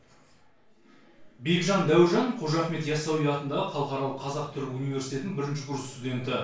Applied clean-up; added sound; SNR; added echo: none; none; none; reverberation time 0.4 s.